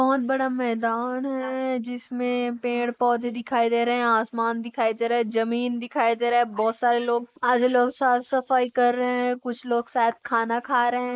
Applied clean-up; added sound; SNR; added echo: neural mask model Resemble Enhance denoiser.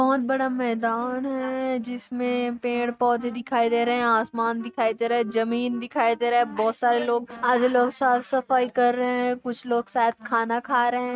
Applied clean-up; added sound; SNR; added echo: neural mask model RNNoise.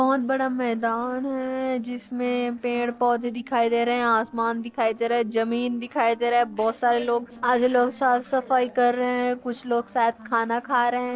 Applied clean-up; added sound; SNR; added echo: neural separator model SepFormer DNS4.